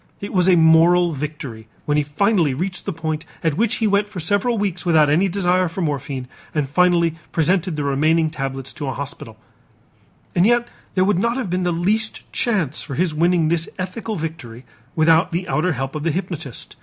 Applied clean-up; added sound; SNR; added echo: none; none; none; none.